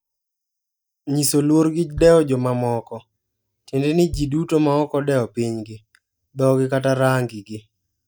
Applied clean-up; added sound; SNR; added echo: neural mask model DeepFilterNet 3.